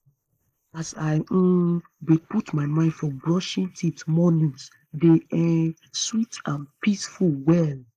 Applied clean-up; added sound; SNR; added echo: neural mask model Resemble Enhance denoiser.